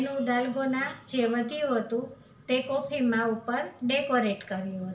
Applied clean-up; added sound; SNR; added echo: none; none; none; reverberation time 0.5 s.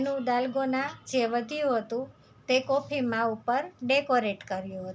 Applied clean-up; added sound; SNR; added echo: none; none; none; none.